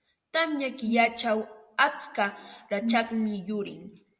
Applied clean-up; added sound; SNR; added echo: none; Brass instrument; 3 dB; none.